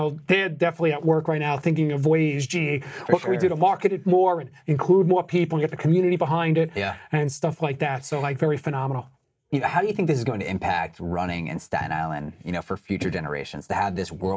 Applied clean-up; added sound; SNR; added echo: neural mask model Resemble Enhance denoiser.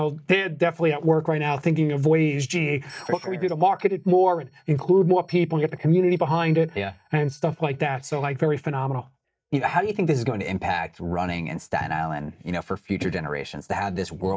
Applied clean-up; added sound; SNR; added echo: neural mask model DeepFilterNet 3.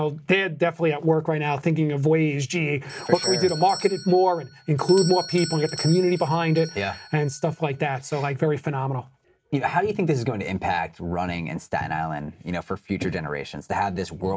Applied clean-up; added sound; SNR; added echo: none; Doorbell; 16 dB; none.